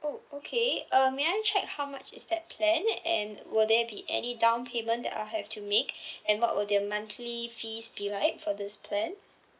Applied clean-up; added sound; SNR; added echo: none; none; none; none.